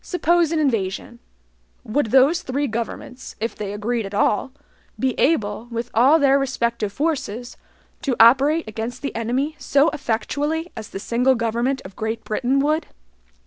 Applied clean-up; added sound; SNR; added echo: none; none; none; none.